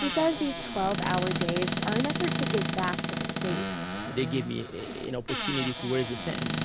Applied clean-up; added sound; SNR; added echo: none; Squeak / Cupboard open or close; -3 dB; none.